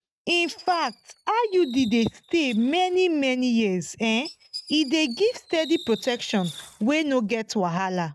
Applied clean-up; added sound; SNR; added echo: neural mask model RNNoise.